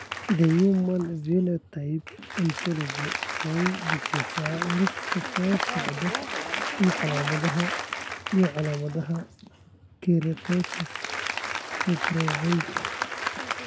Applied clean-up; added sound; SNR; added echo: none; Applause; 5 dB; none.